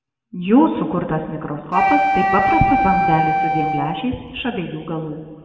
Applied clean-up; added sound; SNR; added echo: none; Wind instrument, woodwind instrument; -2 dB; reverberation time 2.0 s.